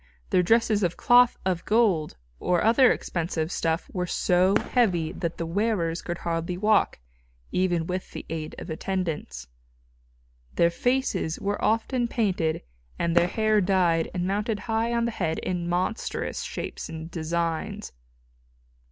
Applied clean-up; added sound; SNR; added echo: none; Fireworks; 11 dB; none.